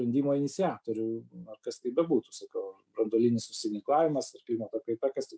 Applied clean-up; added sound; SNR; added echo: none; none; none; none.